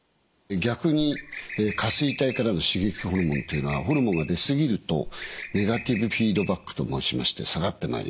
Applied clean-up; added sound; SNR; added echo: none; Bird; 13 dB; none.